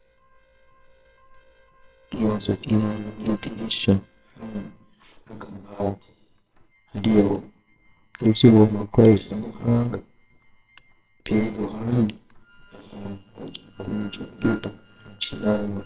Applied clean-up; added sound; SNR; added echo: neural separator model SepFormer WHAMR!.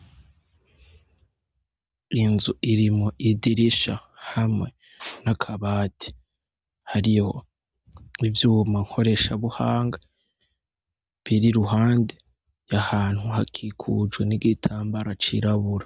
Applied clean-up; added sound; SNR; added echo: none; none; none; none.